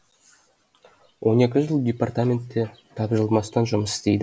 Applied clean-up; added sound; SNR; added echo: none; none; none; none.